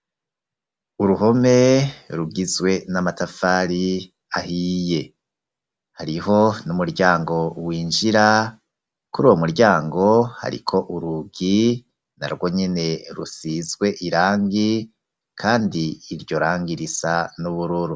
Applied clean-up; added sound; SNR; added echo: none; none; none; none.